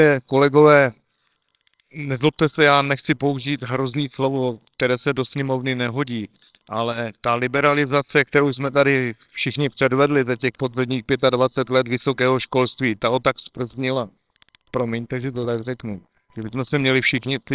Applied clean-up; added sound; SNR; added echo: neural separator model SepFormer WHAMR!.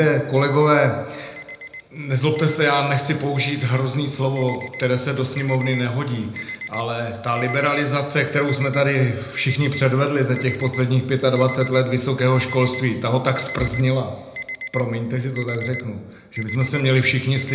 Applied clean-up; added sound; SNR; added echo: none; Alarm; 15 dB; reverberation time 0.7 s.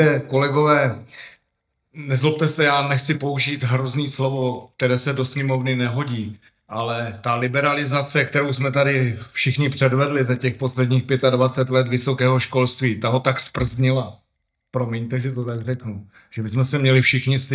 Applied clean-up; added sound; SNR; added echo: neural mask model DeepFilterNet 3.